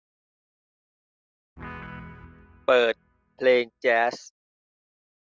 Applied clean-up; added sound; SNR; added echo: none; Guitar; 17 dB; none.